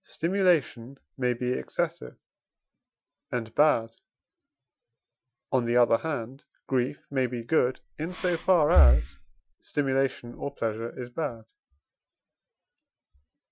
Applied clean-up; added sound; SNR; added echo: classical method Wiener filter.